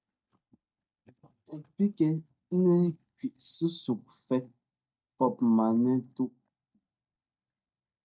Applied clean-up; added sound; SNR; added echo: neural mask model DeepFilterNet 3.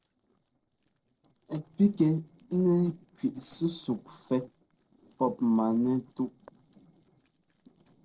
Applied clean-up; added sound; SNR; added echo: neural separator model SepFormer DNS4.